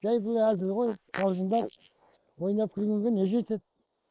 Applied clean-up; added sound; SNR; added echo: neural mask model Resemble Enhance denoiser.